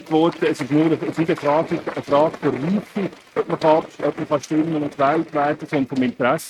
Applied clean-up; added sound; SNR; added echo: neural mask model RNNoise.